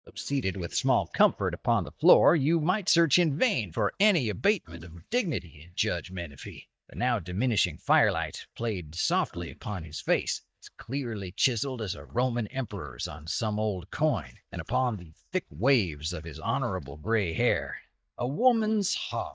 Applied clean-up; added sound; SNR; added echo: neural mask model DeepFilterNet 3.